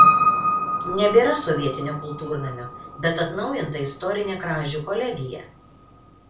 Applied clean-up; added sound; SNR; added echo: none; Piano; 0 dB; reverberation time 0.3 s.